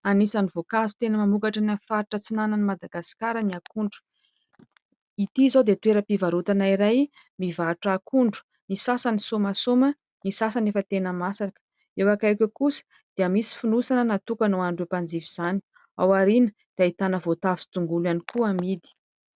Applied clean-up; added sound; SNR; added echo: none; none; none; none.